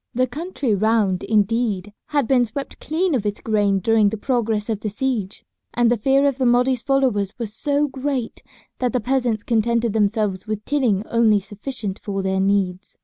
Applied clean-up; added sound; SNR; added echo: none; none; none; none.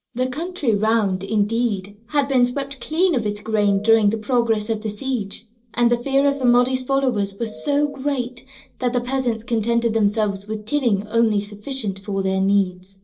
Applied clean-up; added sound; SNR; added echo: neural separator model SepFormer DNS4.